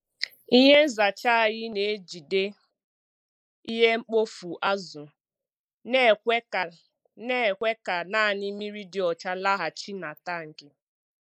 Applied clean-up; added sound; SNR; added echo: neural mask model Resemble Enhance denoiser.